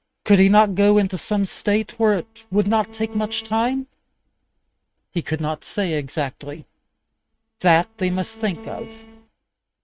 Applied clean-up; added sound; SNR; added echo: neural mask model RNNoise.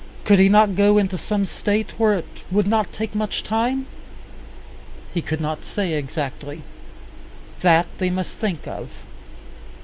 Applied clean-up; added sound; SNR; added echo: none; none; none; none.